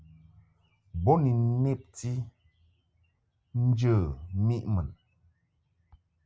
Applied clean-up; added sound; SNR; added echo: none; none; none; none.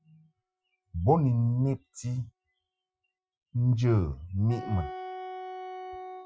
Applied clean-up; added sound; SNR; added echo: classical method Wiener filter.